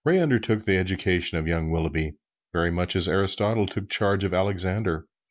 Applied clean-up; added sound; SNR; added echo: none; none; none; none.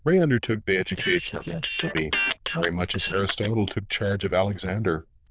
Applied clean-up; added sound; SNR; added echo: neural diffusion model UNIVERSE++.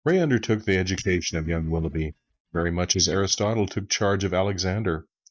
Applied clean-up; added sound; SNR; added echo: neural mask model DeepFilterNet 3.